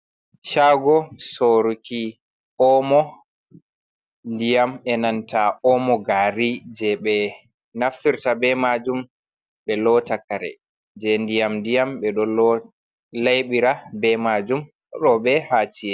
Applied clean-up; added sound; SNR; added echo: none; none; none; none.